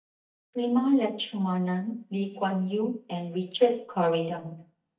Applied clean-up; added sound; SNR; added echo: neural mask model DeepFilterNet 3.